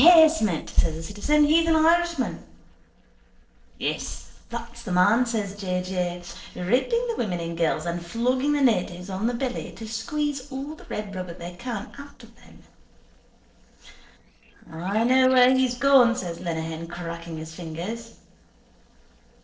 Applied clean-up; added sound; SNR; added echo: neural separator model SepFormer DNS4.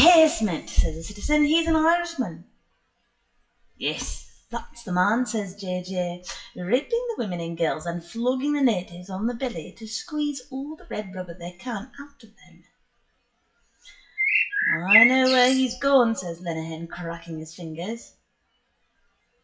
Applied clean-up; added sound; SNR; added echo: classical method WPE with log-MMSE.